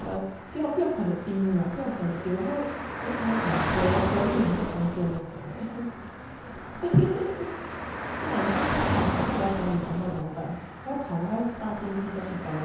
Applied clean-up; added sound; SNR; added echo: none; Traffic noise, roadway noise / Car; 3 dB; reverberation time 0.9 s.